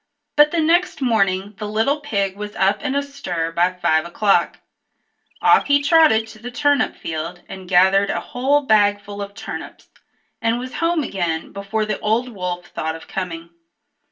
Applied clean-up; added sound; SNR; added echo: none; Chirp, tweet; 13 dB; reverberation time 0.2 s.